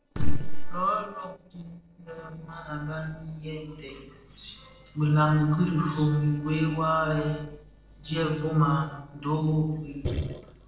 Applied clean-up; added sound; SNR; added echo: neural separator model SepFormer DNS4.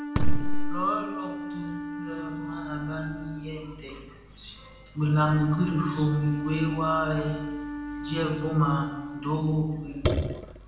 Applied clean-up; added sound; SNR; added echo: none; Wind instrument, woodwind instrument; 10 dB; reverberation time 0.9 s.